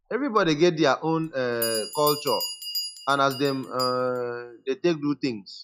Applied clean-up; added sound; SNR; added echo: classical method log-MMSE.